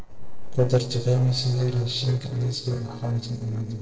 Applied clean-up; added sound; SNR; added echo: neural separator model SepFormer DNS4.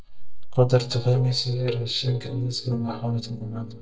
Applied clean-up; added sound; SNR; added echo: neural mask model DeepFilterNet 3.